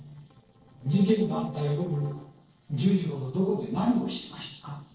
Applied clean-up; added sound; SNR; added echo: neural separator model SepFormer DNS4.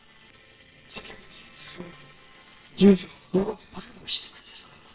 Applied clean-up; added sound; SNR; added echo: neural separator model SepFormer WHAMR!.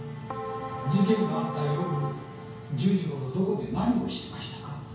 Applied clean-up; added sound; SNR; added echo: none; Keyboard (musical); 9 dB; reverberation time 0.6 s.